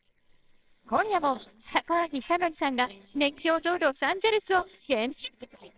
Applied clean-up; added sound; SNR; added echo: neural separator model SepFormer WHAMR!.